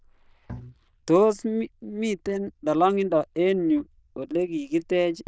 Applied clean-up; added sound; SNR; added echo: neural diffusion model UNIVERSE++.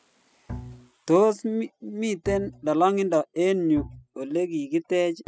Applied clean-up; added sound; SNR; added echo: classical method spectral subtraction.